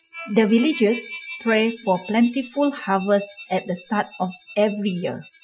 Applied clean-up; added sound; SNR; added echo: classical method Wiener filter.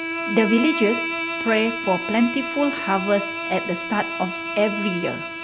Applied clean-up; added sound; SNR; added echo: none; Bowed string instrument; 5 dB; none.